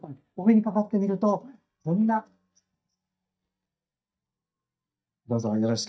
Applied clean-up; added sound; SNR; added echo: neural mask model DeepFilterNet 3.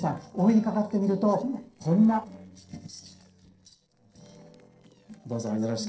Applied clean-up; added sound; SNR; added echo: neural separator model SepFormer DNS4.